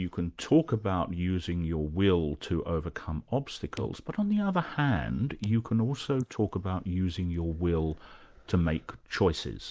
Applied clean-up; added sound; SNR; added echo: neural mask model Resemble Enhance denoiser.